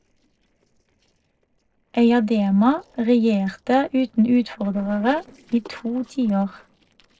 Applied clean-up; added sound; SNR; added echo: neural separator model SepFormer DNS4.